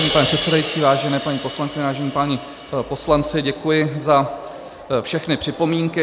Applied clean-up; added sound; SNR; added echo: none; Crash cymbal; 9 dB; none.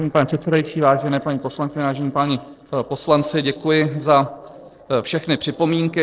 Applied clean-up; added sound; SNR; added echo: neural separator model SepFormer DNS4.